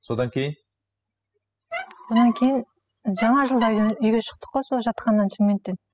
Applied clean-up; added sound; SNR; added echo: classical method spectral subtraction.